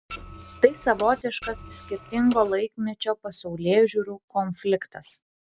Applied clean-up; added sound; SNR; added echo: none; Printer; 16 dB; none.